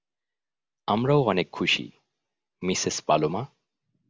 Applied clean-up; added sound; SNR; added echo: none; none; none; none.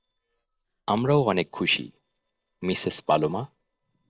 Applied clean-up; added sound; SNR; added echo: neural separator model SepFormer DNS4.